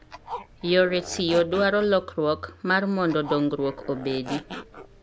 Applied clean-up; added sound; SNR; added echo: none; Zipper (clothing); 14 dB; none.